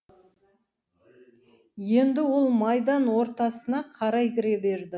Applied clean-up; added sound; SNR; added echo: none; none; none; none.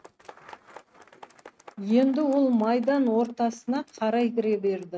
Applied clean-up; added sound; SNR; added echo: neural mask model RNNoise.